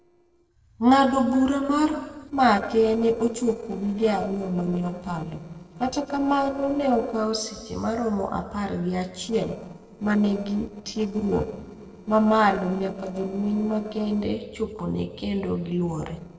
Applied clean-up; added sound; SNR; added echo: neural separator model SepFormer DNS4.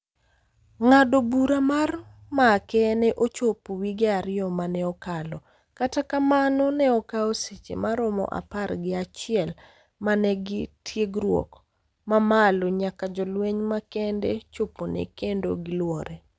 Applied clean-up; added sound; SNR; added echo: none; none; none; none.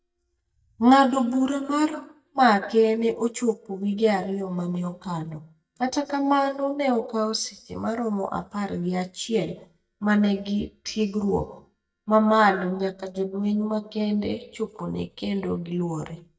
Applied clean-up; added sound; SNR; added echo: neural mask model DeepFilterNet 3.